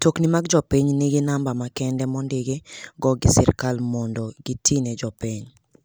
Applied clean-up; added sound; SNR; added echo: none; none; none; none.